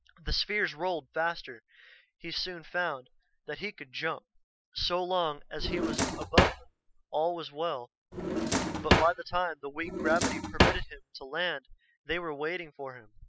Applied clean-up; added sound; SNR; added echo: classical method spectral subtraction.